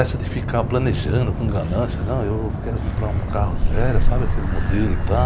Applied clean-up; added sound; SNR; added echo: none; Motor vehicle (road); -3 dB; none.